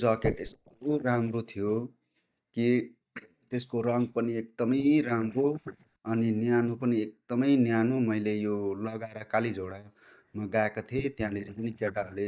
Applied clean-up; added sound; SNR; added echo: neural mask model DeepFilterNet 3.